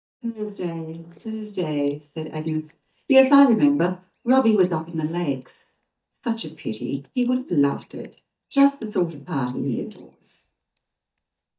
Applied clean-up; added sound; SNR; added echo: neural mask model DeepFilterNet 3.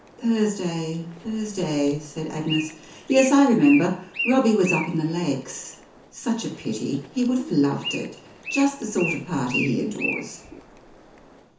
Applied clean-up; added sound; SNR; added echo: none; Bird; 12 dB; reverberation time 0.9 s.